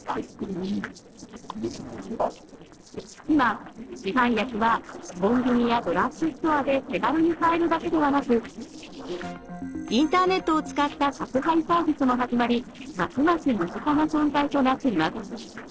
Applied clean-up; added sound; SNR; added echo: neural separator model SepFormer DNS4.